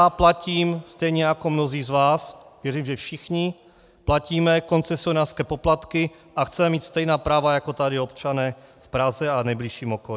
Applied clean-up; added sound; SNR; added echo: none; none; none; none.